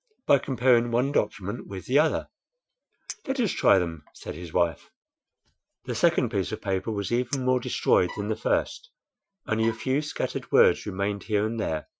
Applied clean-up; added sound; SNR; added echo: classical method Wiener filter.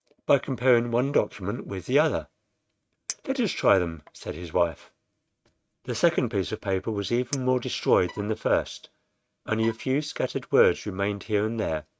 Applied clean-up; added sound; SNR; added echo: neural mask model RNNoise.